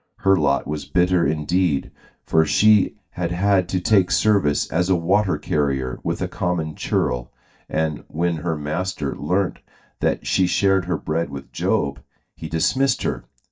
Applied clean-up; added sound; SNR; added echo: neural mask model DeepFilterNet 3.